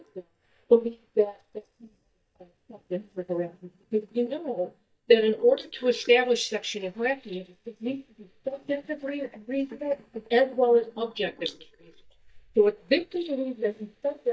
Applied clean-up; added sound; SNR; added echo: neural mask model DeepFilterNet 3.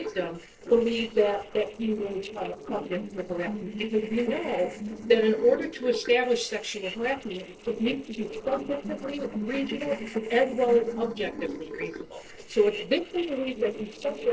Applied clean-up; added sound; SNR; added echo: neural separator model SepFormer DNS4.